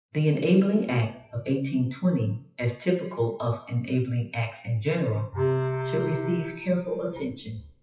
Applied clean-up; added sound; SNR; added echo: classical method WPE with log-MMSE.